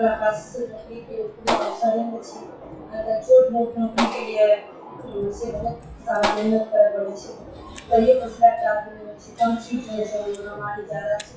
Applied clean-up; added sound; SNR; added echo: classical method WPE with log-MMSE.